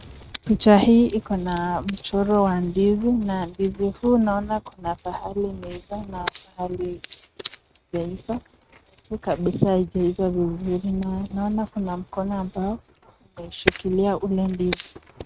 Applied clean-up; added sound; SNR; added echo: neural mask model RNNoise.